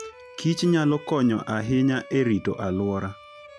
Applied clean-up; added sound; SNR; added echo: none; Bowed string instrument; 20 dB; none.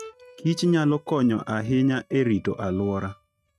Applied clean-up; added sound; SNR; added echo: neural mask model RNNoise.